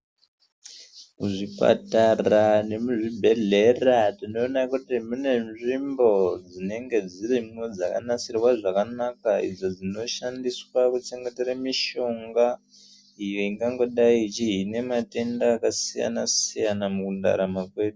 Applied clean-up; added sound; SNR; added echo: none; none; none; none.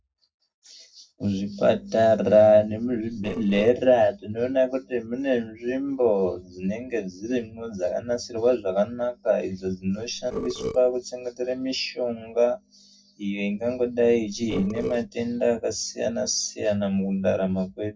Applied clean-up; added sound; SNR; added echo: neural separator model SepFormer DNS4.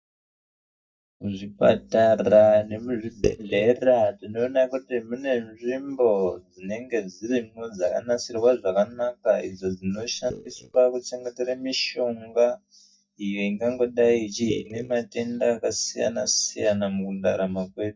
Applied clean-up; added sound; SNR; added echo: neural mask model DeepFilterNet 3.